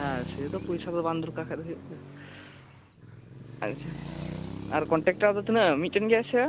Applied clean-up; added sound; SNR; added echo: none; Traffic noise, roadway noise; 11 dB; none.